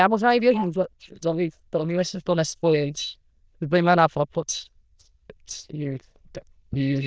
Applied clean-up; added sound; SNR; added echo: neural diffusion model UNIVERSE++.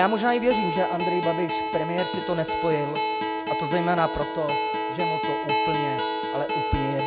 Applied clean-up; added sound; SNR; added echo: none; Acoustic guitar; 0 dB; none.